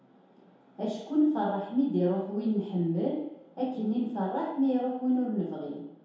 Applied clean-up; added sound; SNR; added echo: none; none; none; reverberation time 0.8 s.